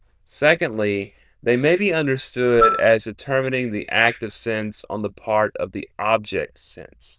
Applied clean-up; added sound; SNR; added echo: neural diffusion model UNIVERSE++.